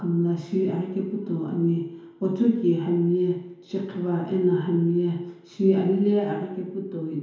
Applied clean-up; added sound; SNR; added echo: none; none; none; reverberation time 1.0 s.